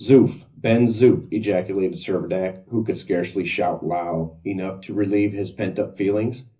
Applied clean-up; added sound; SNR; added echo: none; none; none; reverberation time 0.4 s.